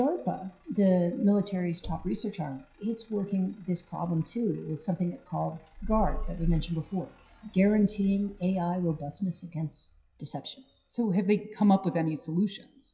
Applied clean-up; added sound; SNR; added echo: classical method WPE with log-MMSE.